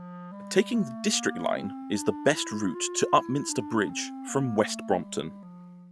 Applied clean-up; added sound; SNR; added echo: none; Wind instrument, woodwind instrument; 10 dB; none.